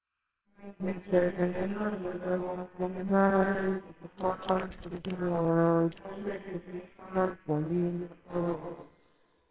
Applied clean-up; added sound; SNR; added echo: neural separator model SepFormer WHAMR!.